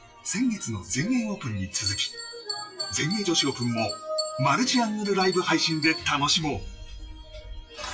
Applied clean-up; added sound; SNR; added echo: classical method WPE with log-MMSE.